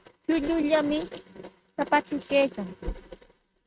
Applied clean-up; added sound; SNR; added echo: neural mask model RNNoise.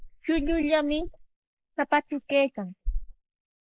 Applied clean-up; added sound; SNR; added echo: neural mask model Resemble Enhance denoiser.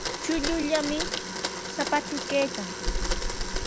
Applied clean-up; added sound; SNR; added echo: none; Domestic sounds, home sounds + Insect; 0 dB; none.